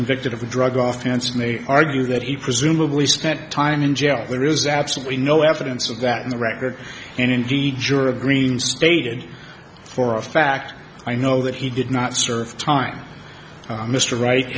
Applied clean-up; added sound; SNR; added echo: none; none; none; none.